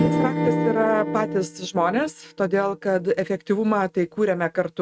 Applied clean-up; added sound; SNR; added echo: neural mask model RNNoise.